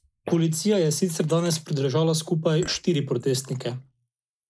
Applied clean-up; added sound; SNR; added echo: neural mask model Resemble Enhance denoiser.